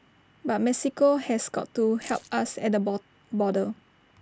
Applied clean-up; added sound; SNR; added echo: none; Keys jangling; 20 dB; none.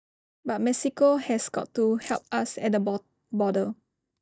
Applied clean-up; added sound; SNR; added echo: neural mask model DeepFilterNet 3.